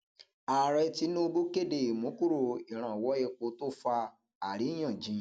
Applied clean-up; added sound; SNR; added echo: none; none; none; none.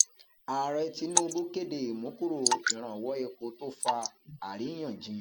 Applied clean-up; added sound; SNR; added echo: neural mask model Resemble Enhance denoiser.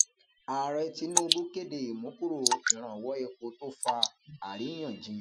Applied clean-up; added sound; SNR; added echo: classical method Wiener filter.